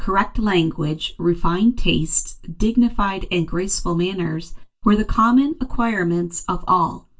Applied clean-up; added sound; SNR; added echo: none; none; none; reverberation time 0.2 s.